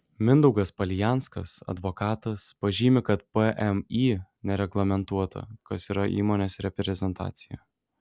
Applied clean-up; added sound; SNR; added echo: none; none; none; none.